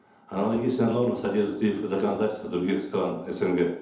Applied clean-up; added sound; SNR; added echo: none; none; none; reverberation time 2.2 s.